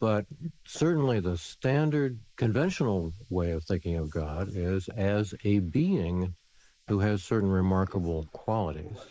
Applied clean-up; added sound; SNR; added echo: neural mask model Resemble Enhance denoiser.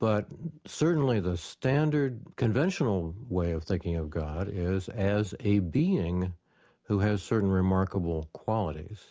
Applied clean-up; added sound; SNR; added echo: none; none; none; none.